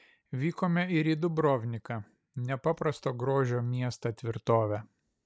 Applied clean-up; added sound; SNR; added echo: none; none; none; none.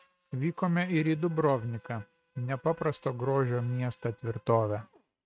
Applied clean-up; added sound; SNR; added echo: neural mask model RNNoise.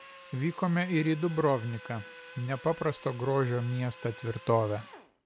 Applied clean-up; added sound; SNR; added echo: none; Drill; 14 dB; none.